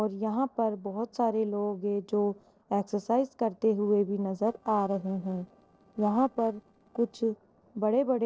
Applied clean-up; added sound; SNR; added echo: neural separator model SepFormer DNS4.